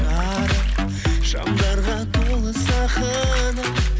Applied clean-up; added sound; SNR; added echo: none; Bathtub (filling or washing); 18 dB; none.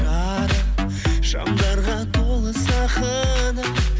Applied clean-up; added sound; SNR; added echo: none; none; none; none.